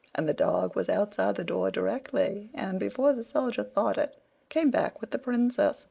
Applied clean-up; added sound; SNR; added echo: neural mask model Resemble Enhance denoiser.